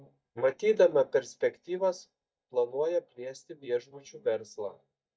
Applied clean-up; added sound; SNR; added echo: neural mask model DeepFilterNet 3.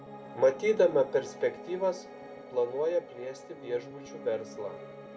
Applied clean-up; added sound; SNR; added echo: none; Piano; 15 dB; reverberation time 0.3 s.